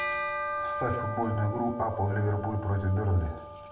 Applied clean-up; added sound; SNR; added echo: none; Bell; 6 dB; reverberation time 0.5 s.